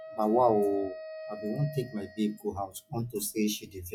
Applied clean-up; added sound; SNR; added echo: classical method log-MMSE.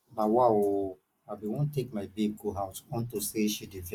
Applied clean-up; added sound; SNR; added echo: neural mask model Resemble Enhance denoiser.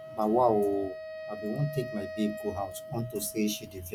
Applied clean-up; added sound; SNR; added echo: none; Wind instrument, woodwind instrument; 11 dB; none.